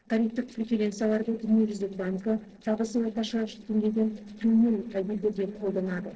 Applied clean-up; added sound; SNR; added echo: neural separator model SepFormer DNS4.